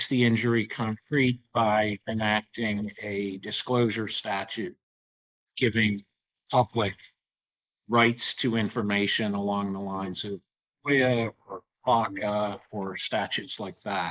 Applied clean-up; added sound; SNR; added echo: neural mask model Resemble Enhance denoiser.